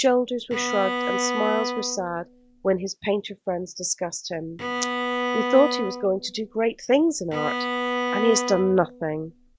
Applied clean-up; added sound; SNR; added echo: none; Bowed string instrument; 4 dB; none.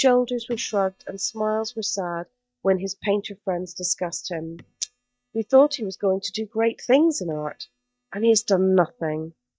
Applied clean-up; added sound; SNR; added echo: neural mask model DeepFilterNet 3.